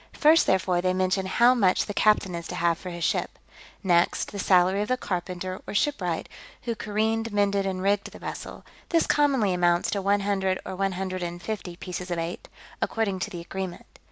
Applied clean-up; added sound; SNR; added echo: none; none; none; none.